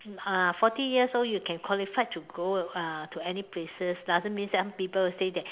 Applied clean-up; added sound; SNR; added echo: none; none; none; none.